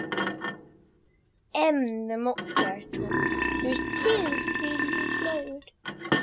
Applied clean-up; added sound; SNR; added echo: none; Burping, eructation + Thump, thud; -1 dB; none.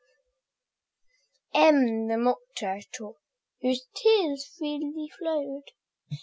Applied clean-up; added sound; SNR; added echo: none; none; none; none.